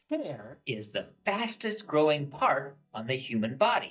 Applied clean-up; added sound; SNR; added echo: neural mask model DeepFilterNet 3.